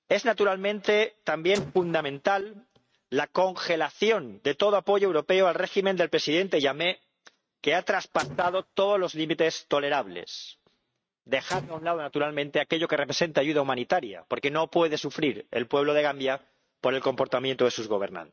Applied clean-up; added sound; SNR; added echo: neural mask model RNNoise.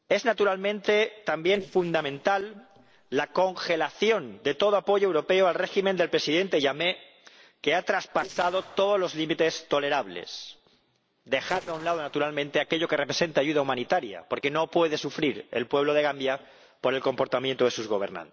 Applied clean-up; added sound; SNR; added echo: neural separator model SepFormer DNS4.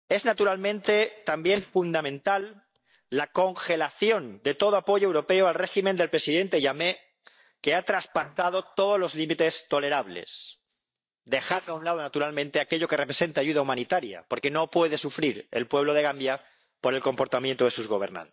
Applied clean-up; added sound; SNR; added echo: neural mask model DeepFilterNet 3.